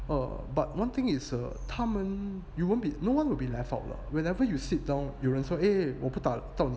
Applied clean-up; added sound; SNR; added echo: none; none; none; none.